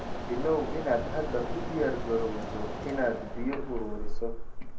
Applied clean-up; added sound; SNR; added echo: none; Mechanisms; 0 dB; reverberation time 0.2 s.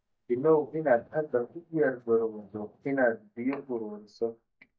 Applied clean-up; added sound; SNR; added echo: neural mask model DeepFilterNet 3.